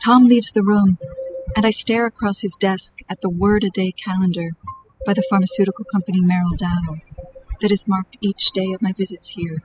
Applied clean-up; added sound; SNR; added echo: classical method spectral subtraction.